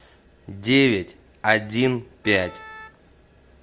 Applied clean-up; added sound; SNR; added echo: none; Wind instrument, woodwind instrument; 20 dB; none.